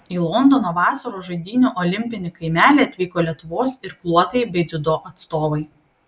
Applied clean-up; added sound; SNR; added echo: none; none; none; none.